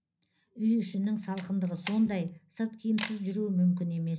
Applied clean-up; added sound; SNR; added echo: none; Camera; 11 dB; reverberation time 0.5 s.